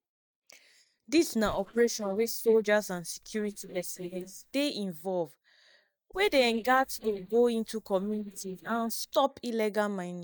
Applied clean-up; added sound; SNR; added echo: neural mask model DeepFilterNet 3.